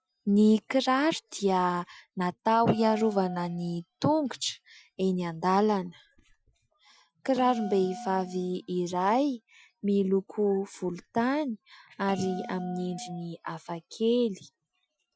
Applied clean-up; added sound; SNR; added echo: classical method Wiener filter.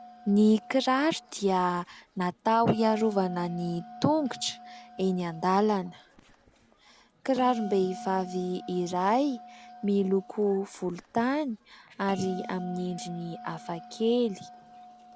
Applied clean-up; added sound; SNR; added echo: none; Bell; 17 dB; none.